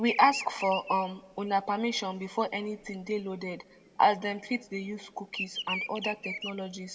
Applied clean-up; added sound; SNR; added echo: none; Bird vocalization, bird call, bird song; 11 dB; reverberation time 0.2 s.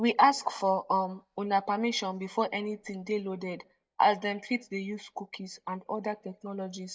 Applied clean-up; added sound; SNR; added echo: neural mask model DeepFilterNet 3.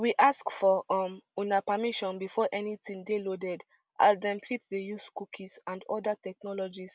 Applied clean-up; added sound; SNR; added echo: none; none; none; none.